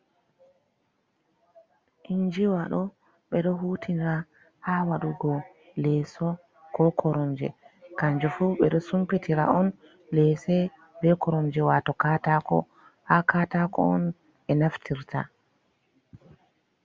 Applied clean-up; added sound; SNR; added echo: none; none; none; none.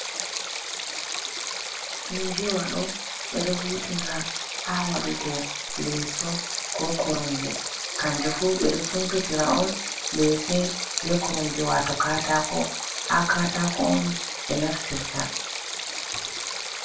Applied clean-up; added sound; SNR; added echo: none; Stream; 3 dB; reverberation time 0.3 s.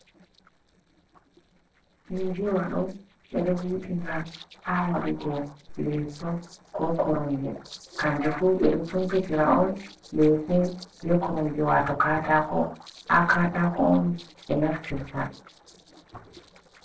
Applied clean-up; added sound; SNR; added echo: neural separator model SepFormer DNS4.